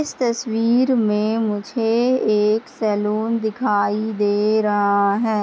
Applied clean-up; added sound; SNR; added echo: none; none; none; none.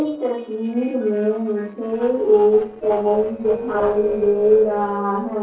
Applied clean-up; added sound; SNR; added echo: neural separator model SepFormer DNS4.